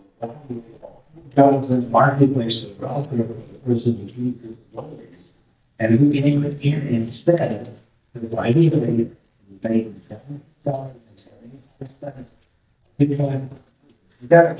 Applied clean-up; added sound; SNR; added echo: neural mask model DeepFilterNet 3.